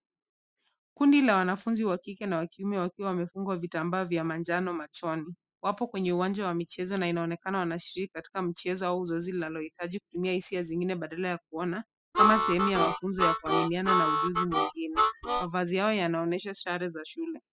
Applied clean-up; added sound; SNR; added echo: classical method spectral subtraction.